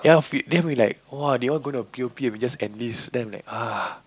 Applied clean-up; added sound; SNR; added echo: none; none; none; none.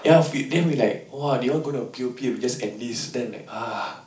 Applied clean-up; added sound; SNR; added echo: none; none; none; reverberation time 0.4 s.